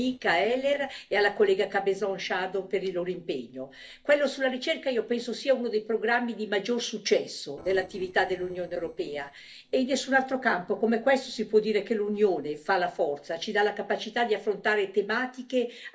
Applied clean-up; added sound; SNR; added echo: neural separator model SepFormer DNS4.